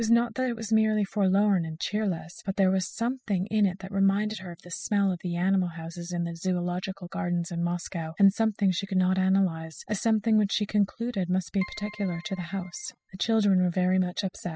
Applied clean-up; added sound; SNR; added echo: classical method spectral subtraction.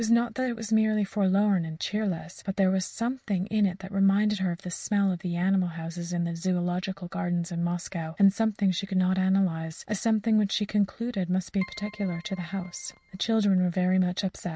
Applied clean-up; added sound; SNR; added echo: neural mask model RNNoise.